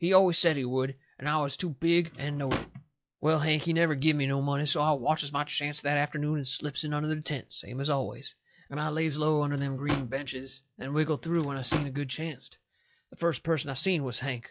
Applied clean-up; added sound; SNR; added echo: classical method log-MMSE.